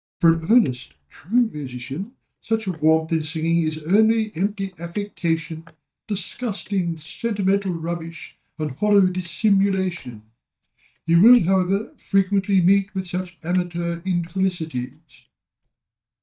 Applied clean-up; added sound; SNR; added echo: neural mask model DeepFilterNet 3.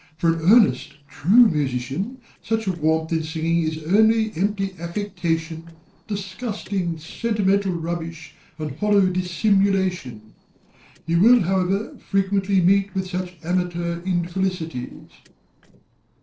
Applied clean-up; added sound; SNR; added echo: neural separator model SepFormer DNS4.